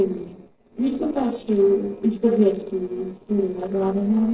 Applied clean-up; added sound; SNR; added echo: neural separator model SepFormer DNS4.